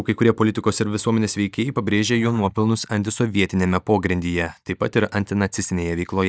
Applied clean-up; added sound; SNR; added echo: neural mask model DeepFilterNet 3.